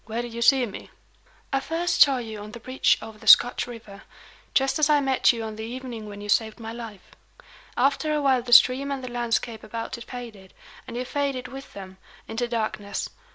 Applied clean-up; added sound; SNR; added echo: none; none; none; none.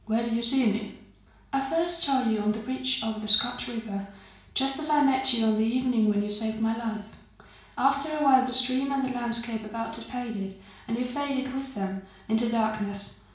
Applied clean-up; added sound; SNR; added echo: none; none; none; reverberation time 0.6 s.